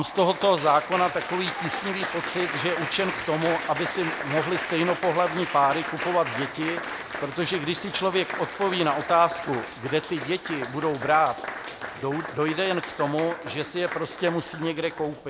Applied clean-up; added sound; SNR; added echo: none; Applause; 7 dB; none.